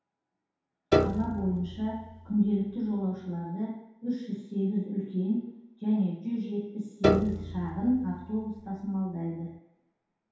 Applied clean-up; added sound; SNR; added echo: none; Piano; 1 dB; reverberation time 0.8 s.